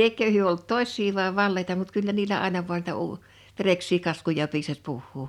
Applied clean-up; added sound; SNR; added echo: none; none; none; none.